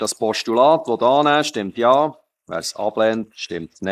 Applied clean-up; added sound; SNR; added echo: neural mask model Resemble Enhance denoiser.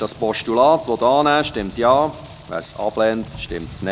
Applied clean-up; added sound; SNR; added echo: none; Rain; 17 dB; none.